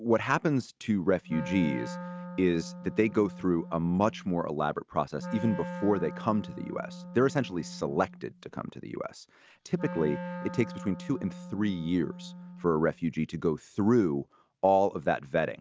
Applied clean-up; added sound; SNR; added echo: none; Wind instrument, woodwind instrument; 12 dB; none.